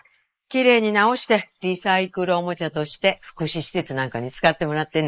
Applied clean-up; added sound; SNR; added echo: neural mask model Resemble Enhance denoiser.